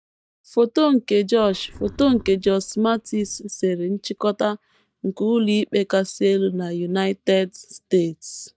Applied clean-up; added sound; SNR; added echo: neural mask model DeepFilterNet 3.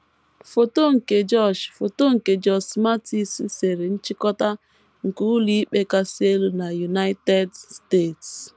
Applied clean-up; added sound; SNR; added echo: none; none; none; none.